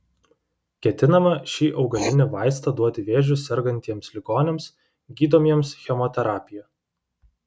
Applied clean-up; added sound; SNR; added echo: none; Writing; 19 dB; none.